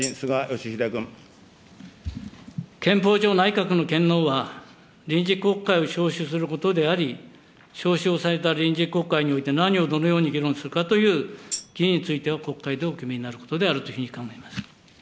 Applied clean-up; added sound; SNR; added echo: none; Tambourine; 13 dB; none.